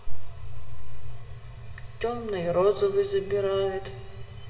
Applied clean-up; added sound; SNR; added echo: none; none; none; reverberation time 2.7 s.